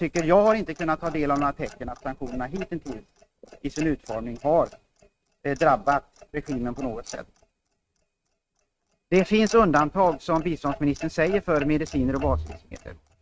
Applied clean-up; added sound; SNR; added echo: neural mask model RNNoise.